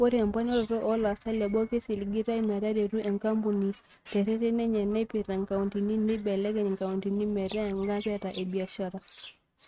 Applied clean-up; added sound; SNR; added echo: neural mask model RNNoise.